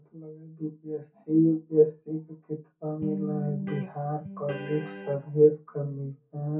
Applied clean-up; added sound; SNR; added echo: none; Electric guitar; 8 dB; reverberation time 0.3 s.